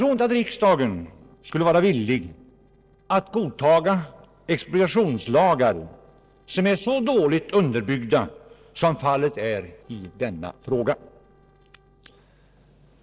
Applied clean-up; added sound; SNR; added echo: neural separator model SepFormer DNS4.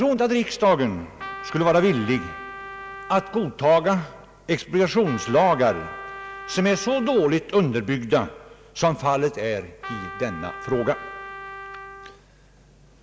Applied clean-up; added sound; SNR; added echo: none; Trumpet; 14 dB; none.